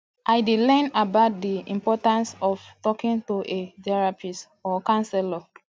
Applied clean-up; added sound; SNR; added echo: none; none; none; none.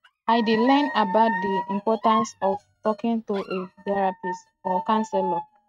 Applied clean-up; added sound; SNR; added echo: neural mask model RNNoise.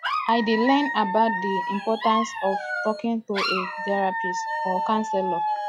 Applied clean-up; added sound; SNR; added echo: classical method log-MMSE.